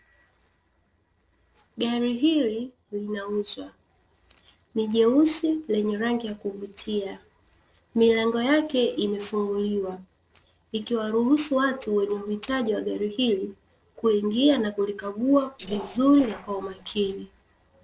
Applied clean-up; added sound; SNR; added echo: neural separator model SepFormer DNS4.